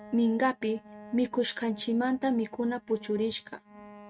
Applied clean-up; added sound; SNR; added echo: neural mask model RNNoise.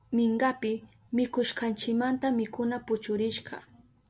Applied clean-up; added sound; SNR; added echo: none; none; none; none.